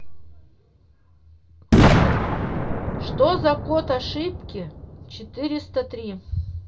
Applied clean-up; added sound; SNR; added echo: none; Boom; -3 dB; reverberation time 0.2 s.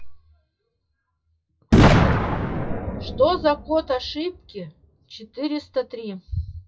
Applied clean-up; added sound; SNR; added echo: classical method WPE with log-MMSE.